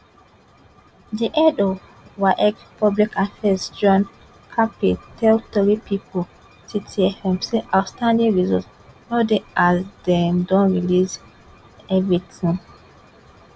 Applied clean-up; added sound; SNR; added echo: none; none; none; none.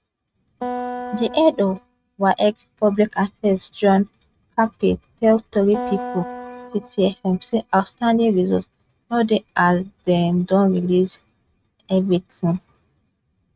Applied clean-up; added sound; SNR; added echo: neural mask model RNNoise.